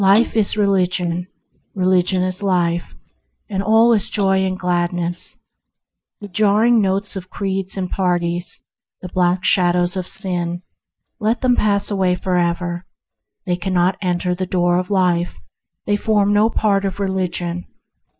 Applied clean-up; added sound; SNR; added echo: neural mask model DeepFilterNet 3.